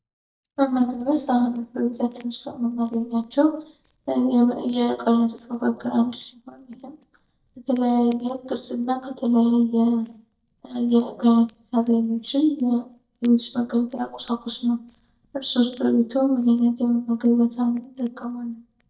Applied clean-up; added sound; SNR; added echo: neural mask model DeepFilterNet 3.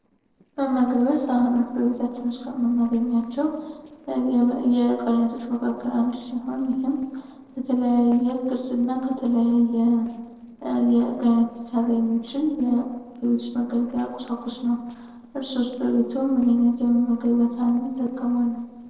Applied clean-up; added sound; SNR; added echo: neural separator model SepFormer DNS4.